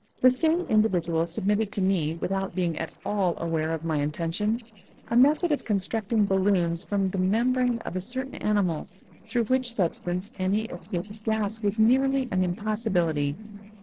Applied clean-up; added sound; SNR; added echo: neural separator model SepFormer DNS4.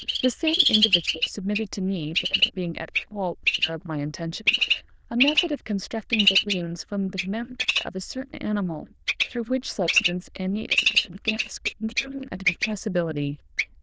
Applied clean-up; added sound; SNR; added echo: neural diffusion model UNIVERSE++.